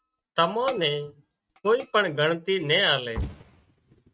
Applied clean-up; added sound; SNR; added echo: neural mask model RNNoise.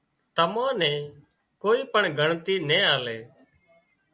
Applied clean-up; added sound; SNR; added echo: none; none; none; none.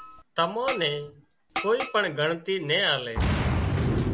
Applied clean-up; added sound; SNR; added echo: none; Boom; 1 dB; none.